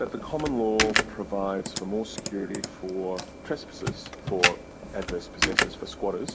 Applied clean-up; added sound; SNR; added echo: none; Computer keyboard; 0 dB; none.